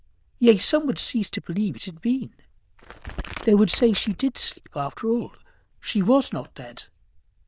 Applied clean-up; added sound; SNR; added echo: neural diffusion model UNIVERSE++.